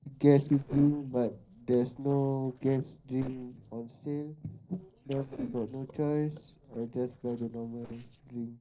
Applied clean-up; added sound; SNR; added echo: neural separator model SepFormer DNS4.